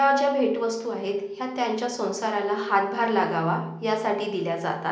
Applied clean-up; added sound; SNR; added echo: none; none; none; none.